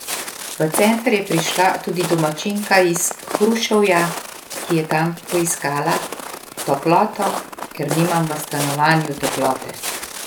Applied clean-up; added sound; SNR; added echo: none; Walk, footsteps; 8 dB; none.